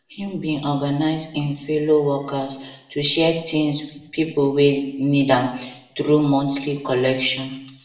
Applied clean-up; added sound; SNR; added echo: none; none; none; reverberation time 0.7 s.